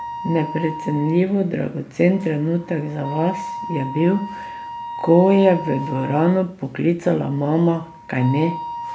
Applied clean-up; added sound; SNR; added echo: none; Wind instrument, woodwind instrument; 12 dB; none.